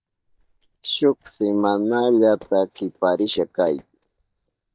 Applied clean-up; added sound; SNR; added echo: neural mask model DeepFilterNet 3.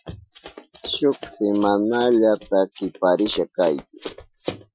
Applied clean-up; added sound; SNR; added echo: classical method Wiener filter.